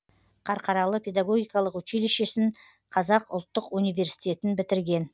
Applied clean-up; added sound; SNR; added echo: none; none; none; none.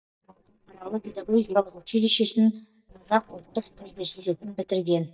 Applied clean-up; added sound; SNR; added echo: neural mask model DeepFilterNet 3.